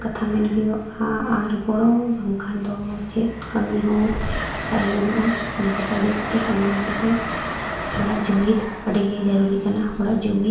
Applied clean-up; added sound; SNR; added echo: none; Train; 8 dB; reverberation time 0.6 s.